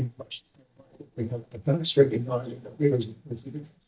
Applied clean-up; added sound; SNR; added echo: neural mask model DeepFilterNet 3.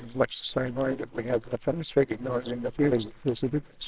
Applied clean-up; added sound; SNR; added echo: neural separator model SepFormer WHAMR!.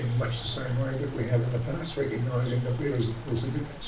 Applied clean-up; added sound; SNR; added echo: none; Chatter / Stream; 17 dB; reverberation time 0.3 s.